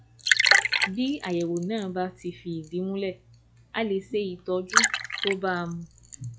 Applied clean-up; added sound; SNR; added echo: classical method log-MMSE.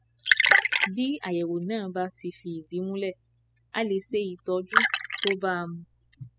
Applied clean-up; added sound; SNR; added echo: classical method spectral subtraction.